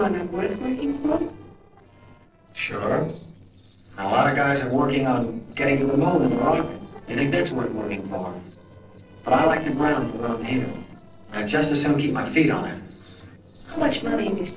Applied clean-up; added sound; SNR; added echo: neural separator model SepFormer DNS4.